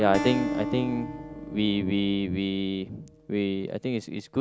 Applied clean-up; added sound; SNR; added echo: none; Acoustic guitar + Guitar; 8 dB; none.